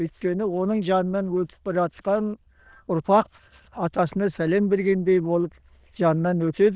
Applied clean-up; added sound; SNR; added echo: neural diffusion model UNIVERSE++.